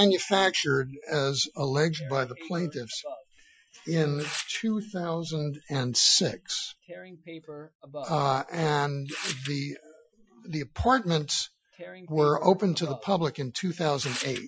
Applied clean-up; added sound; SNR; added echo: classical method Wiener filter.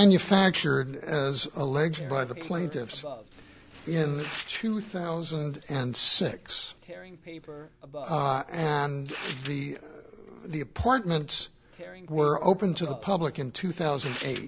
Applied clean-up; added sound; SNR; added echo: none; Tearing; 16 dB; none.